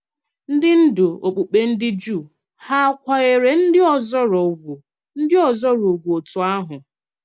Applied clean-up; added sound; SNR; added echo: none; none; none; none.